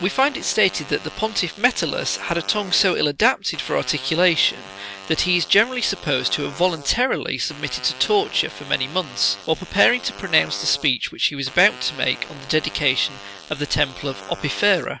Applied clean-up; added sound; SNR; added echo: none; Fart; 16 dB; none.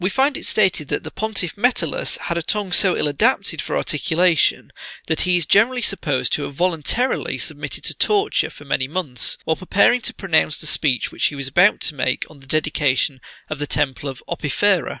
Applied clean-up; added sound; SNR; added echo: none; none; none; none.